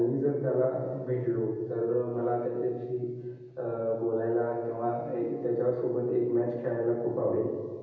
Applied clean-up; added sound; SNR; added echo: none; none; none; reverberation time 0.9 s.